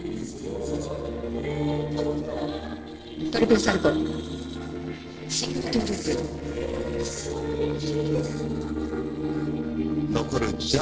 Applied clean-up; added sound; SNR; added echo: neural separator model SepFormer DNS4.